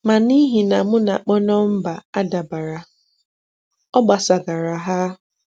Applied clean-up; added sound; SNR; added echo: none; none; none; none.